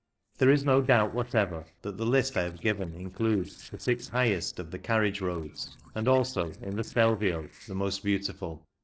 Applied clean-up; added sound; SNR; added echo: neural separator model SepFormer DNS4.